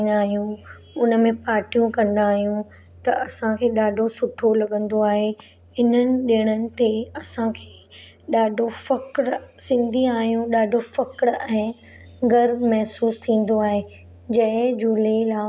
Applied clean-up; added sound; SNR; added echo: none; none; none; none.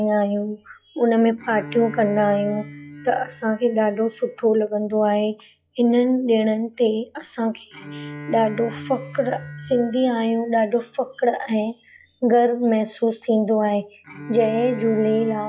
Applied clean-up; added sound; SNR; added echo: classical method log-MMSE.